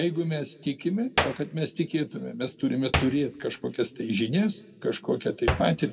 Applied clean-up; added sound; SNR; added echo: none; Hands; 7 dB; reverberation time 1.4 s.